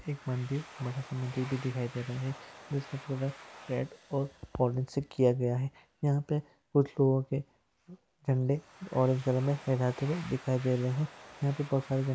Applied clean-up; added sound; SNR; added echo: none; Domestic sounds, home sounds; 20 dB; none.